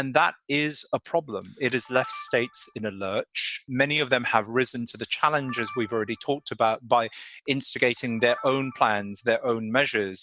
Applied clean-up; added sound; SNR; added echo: none; Camera; 19 dB; none.